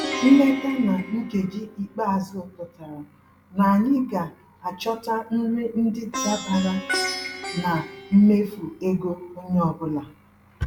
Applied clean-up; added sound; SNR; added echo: none; Plucked string instrument; 11 dB; none.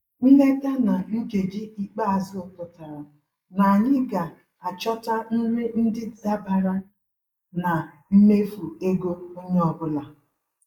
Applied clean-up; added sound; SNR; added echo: neural mask model Resemble Enhance denoiser.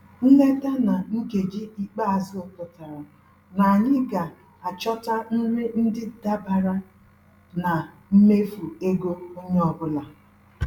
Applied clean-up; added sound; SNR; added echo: none; none; none; none.